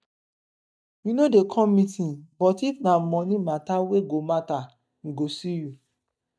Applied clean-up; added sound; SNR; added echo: neural mask model DeepFilterNet 3.